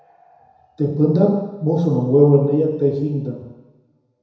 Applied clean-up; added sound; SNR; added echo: none; none; none; reverberation time 1.0 s.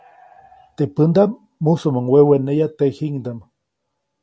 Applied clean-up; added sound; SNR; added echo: none; none; none; none.